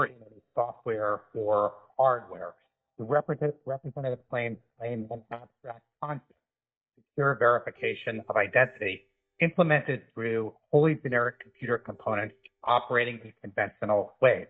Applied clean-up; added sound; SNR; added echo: neural mask model DeepFilterNet 3.